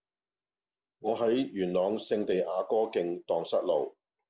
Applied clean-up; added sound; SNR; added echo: none; none; none; none.